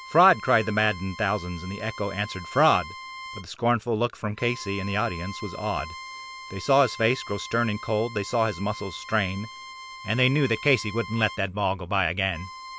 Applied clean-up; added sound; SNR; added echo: none; Bowed string instrument; 15 dB; none.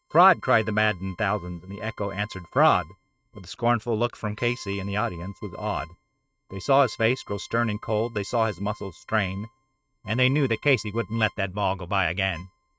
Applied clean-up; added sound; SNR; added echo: neural mask model RNNoise.